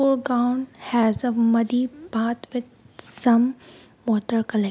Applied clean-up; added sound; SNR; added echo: none; none; none; none.